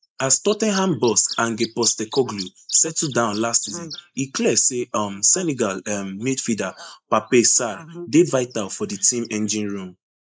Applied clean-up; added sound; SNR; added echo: neural mask model Resemble Enhance denoiser.